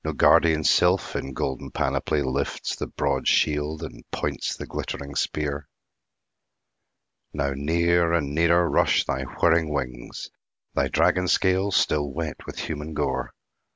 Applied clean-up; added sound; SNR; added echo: none; none; none; none.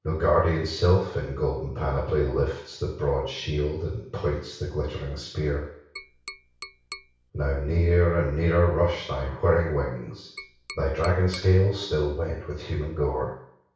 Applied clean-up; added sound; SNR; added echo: none; Tap; 18 dB; reverberation time 0.6 s.